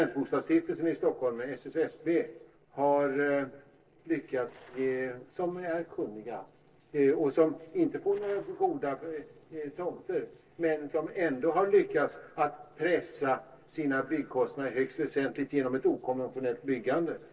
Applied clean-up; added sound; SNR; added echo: neural separator model SepFormer DNS4.